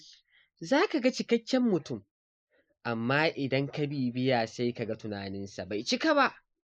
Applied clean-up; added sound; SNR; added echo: neural mask model Resemble Enhance denoiser.